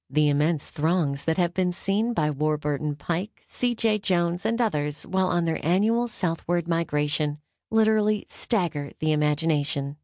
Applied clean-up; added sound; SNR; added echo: none; none; none; none.